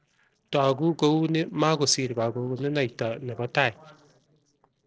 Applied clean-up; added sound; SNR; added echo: neural separator model SepFormer DNS4.